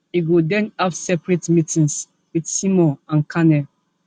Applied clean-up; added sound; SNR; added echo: none; none; none; none.